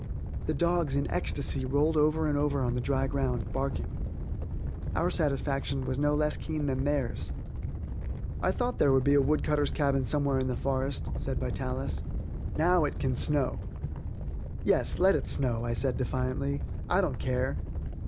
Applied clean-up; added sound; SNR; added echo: none; Animal; 3 dB; none.